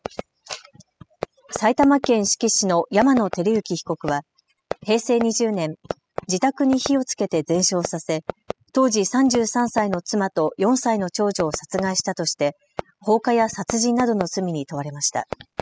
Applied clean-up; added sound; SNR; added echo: classical method spectral subtraction.